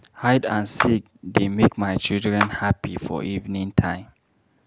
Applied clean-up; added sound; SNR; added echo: none; Clapping; 8 dB; none.